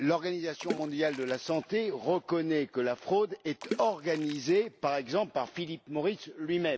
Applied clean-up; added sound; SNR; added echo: none; Water / Splash, splatter; 14 dB; none.